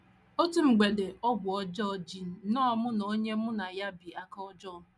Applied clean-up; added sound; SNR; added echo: none; none; none; none.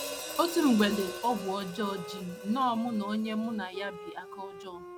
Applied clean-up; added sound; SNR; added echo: none; Wind instrument, woodwind instrument + Hi-hat; 10 dB; none.